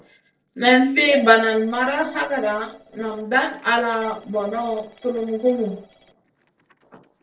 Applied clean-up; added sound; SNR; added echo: neural separator model SepFormer DNS4.